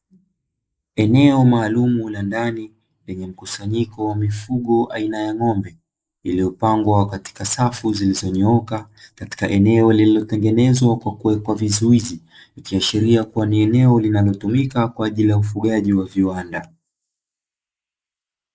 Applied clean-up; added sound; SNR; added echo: neural mask model Resemble Enhance denoiser.